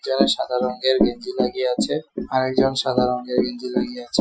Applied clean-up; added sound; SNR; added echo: classical method Wiener filter.